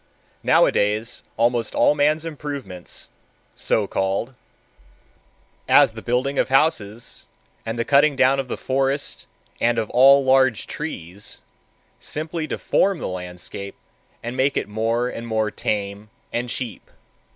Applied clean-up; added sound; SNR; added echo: none; none; none; none.